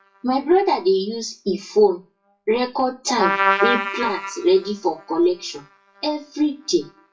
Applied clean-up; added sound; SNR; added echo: classical method WPE with log-MMSE.